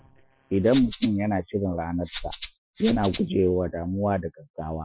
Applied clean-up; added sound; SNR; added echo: classical method Wiener filter.